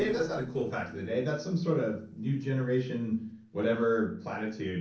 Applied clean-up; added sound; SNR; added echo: neural separator model SepFormer DNS4.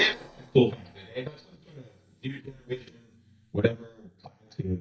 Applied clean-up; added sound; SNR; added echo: neural mask model DeepFilterNet 3.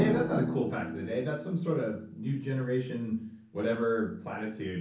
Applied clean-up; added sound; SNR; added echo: none; Drum; 7 dB; reverberation time 0.6 s.